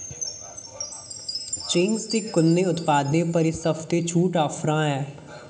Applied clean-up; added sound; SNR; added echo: none; Chime; 13 dB; reverberation time 1.3 s.